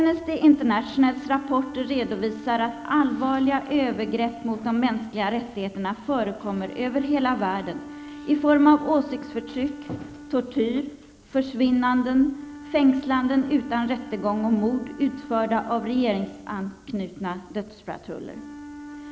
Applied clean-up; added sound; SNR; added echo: none; Wind instrument, woodwind instrument; 16 dB; none.